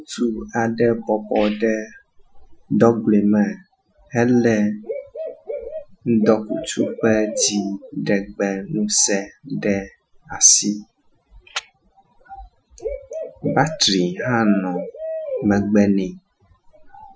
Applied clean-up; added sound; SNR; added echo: classical method Wiener filter.